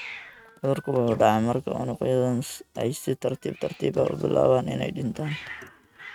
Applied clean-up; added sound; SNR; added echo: neural mask model RNNoise.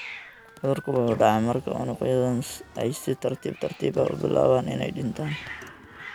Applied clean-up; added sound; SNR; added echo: none; Hiss + Car; 17 dB; none.